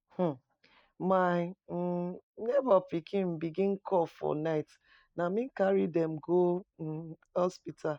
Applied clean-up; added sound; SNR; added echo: neural mask model Resemble Enhance denoiser.